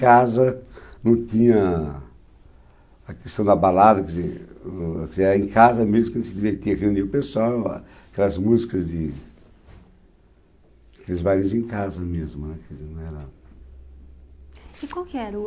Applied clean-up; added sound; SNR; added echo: none; none; none; none.